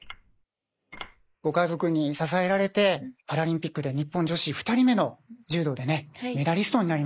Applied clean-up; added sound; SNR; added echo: neural mask model Resemble Enhance denoiser.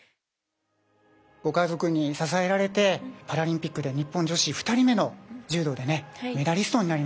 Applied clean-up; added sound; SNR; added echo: none; none; none; none.